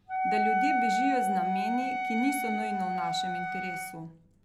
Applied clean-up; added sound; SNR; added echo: none; Wind instrument, woodwind instrument; -4 dB; none.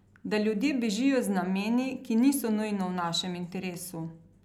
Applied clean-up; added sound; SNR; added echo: none; none; none; none.